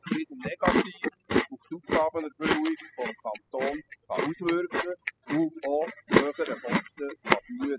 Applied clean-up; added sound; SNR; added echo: classical method spectral subtraction.